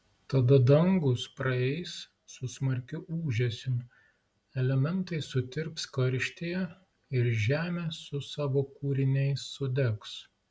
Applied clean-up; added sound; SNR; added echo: none; none; none; none.